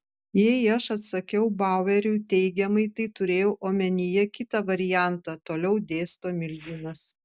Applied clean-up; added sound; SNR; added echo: none; none; none; none.